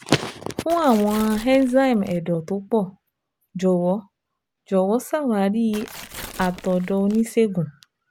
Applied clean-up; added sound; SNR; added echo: none; Tearing; 16 dB; none.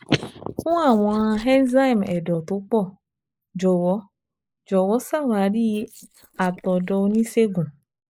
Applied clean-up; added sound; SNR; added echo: neural mask model Resemble Enhance denoiser.